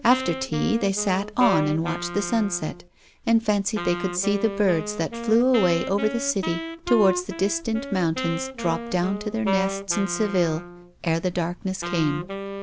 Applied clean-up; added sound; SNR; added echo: none; Wind instrument, woodwind instrument; 8 dB; none.